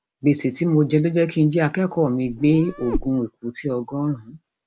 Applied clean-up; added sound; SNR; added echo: none; Meow; 8 dB; none.